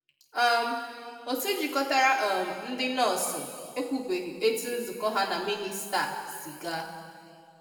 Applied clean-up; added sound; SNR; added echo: none; none; none; reverberation time 2.1 s.